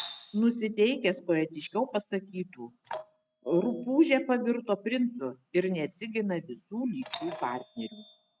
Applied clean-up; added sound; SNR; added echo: neural mask model RNNoise.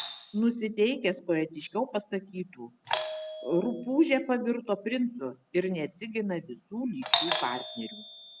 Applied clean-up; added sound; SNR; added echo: none; Doorbell; 7 dB; none.